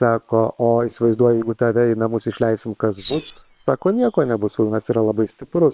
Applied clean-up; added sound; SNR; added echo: neural separator model SepFormer WHAM!.